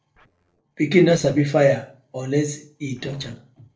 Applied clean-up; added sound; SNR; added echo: neural separator model SepFormer DNS4.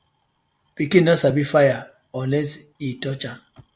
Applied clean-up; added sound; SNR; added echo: none; none; none; none.